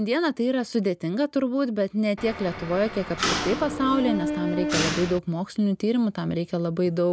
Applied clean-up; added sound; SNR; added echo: none; Mechanisms; 4 dB; none.